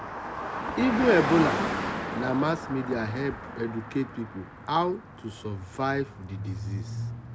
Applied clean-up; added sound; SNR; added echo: none; Car passing by; 4 dB; none.